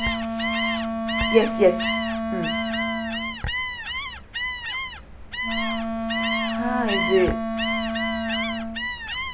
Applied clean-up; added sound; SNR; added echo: none; Gull, seagull + Wind instrument, woodwind instrument; -3 dB; none.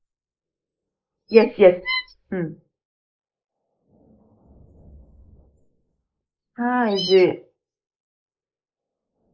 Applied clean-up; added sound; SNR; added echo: neural mask model Resemble Enhance denoiser.